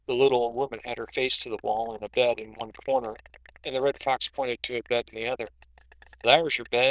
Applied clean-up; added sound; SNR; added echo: neural diffusion model UNIVERSE++.